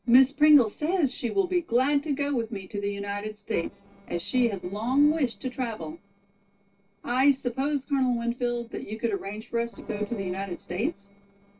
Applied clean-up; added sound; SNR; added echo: neural separator model SepFormer DNS4.